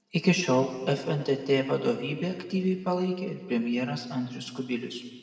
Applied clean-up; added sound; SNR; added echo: none; none; none; reverberation time 1.6 s.